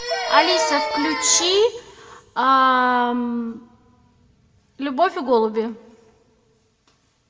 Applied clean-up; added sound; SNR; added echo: none; Chicken, rooster; 11 dB; reverberation time 1.0 s.